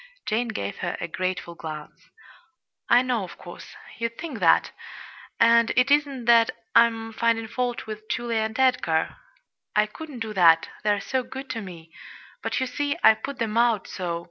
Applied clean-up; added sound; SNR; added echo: none; none; none; none.